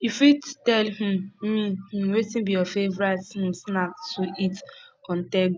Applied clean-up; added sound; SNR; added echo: none; none; none; none.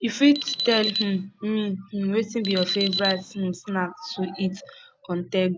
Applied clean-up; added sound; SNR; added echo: none; Alarm; 7 dB; none.